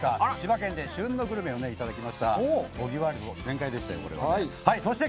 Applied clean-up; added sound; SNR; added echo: none; none; none; none.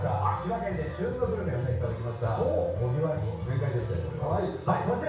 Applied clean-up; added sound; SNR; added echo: none; none; none; reverberation time 0.6 s.